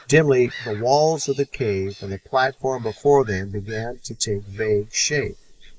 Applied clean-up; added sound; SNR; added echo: neural mask model Resemble Enhance denoiser.